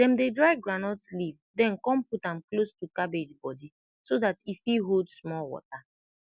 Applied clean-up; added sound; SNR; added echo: none; none; none; none.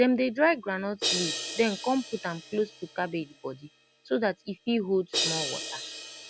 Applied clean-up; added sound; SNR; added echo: none; Crash cymbal; 7 dB; none.